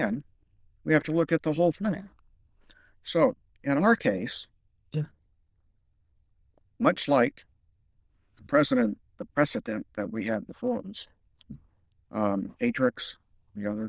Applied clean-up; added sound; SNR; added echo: neural diffusion model UNIVERSE++.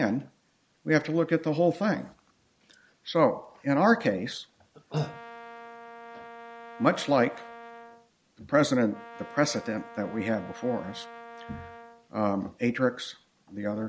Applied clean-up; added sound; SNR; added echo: none; Brass instrument; 16 dB; none.